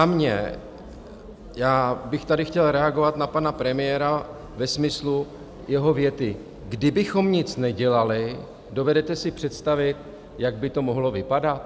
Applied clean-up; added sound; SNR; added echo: none; none; none; none.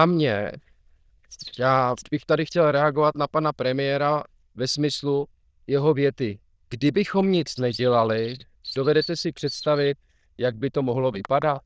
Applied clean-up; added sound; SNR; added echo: neural diffusion model UNIVERSE++.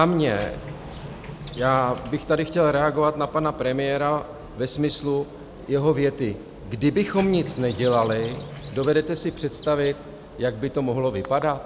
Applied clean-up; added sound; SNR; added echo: none; Bird vocalization, bird call, bird song + Sliding door; 16 dB; none.